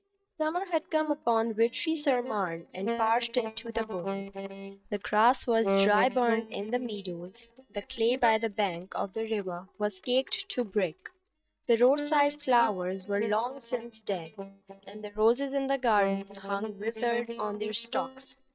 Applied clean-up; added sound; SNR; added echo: neural mask model DeepFilterNet 3.